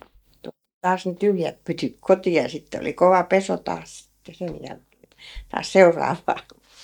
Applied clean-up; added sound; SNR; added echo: neural mask model DeepFilterNet 3.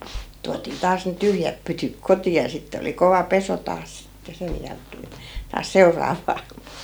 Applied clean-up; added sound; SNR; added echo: none; Bass drum; 15 dB; none.